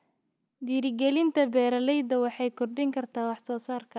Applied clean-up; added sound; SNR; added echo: none; none; none; none.